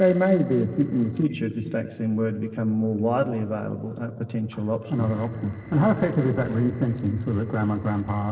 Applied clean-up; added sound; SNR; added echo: neural separator model SepFormer DNS4.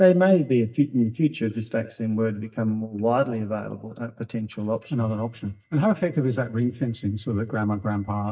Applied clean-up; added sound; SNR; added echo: neural mask model DeepFilterNet 3.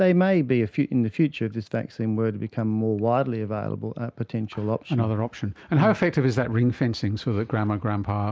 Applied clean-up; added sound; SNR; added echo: none; none; none; none.